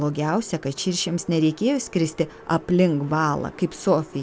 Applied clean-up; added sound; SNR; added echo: none; none; none; none.